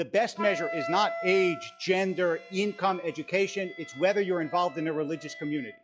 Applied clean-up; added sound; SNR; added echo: classical method log-MMSE.